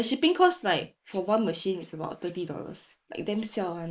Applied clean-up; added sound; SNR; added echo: neural mask model Resemble Enhance denoiser.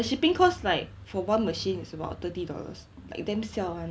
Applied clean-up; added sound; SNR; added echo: none; none; none; none.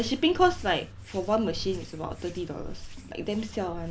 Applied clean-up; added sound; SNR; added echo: none; Hands; 12 dB; none.